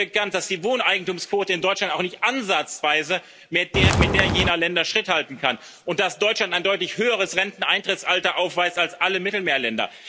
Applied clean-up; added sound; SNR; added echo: none; Walk, footsteps; -3 dB; none.